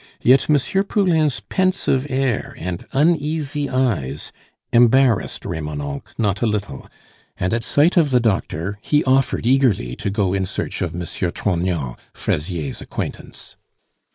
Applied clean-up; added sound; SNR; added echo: none; none; none; none.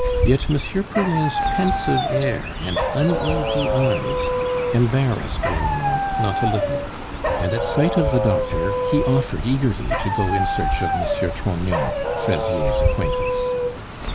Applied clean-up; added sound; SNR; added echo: none; Chirp, tweet + Dog; -1 dB; none.